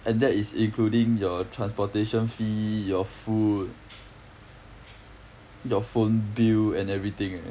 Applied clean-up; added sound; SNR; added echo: none; none; none; none.